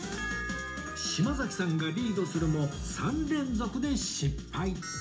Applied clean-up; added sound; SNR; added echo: none; none; none; reverberation time 0.4 s.